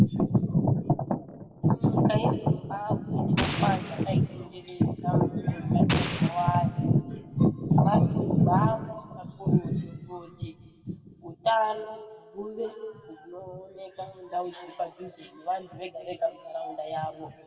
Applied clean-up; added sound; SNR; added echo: none; Explosion; 6 dB; reverberation time 1.5 s.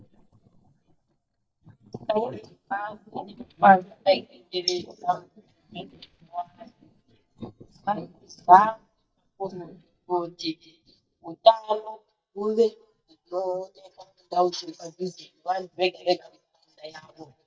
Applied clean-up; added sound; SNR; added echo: neural mask model DeepFilterNet 3.